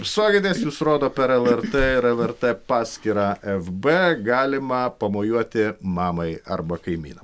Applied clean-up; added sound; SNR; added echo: none; none; none; none.